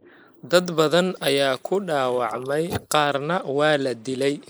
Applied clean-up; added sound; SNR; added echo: neural mask model Resemble Enhance denoiser.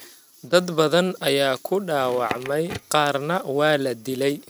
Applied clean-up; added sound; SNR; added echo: neural mask model RNNoise.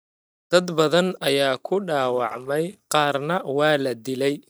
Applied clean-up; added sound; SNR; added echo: neural mask model DeepFilterNet 3.